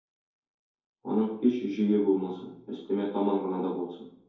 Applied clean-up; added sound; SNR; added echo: none; none; none; reverberation time 2.3 s.